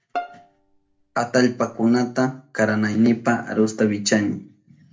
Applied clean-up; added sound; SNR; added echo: none; Bowed string instrument; 15 dB; reverberation time 0.3 s.